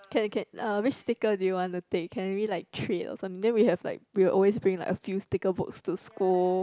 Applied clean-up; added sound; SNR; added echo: none; none; none; none.